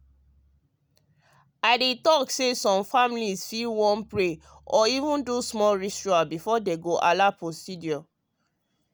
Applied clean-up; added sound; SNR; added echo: none; none; none; none.